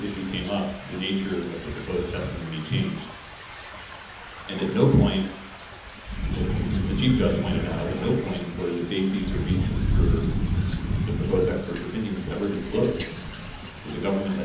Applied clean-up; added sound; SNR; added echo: none; Thunder / Rain; 2 dB; reverberation time 1.3 s.